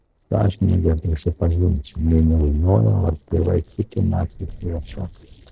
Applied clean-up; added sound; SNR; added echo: neural separator model SepFormer DNS4.